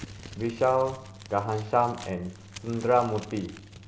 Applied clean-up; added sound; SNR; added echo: none; Crumpling, crinkling; 19 dB; none.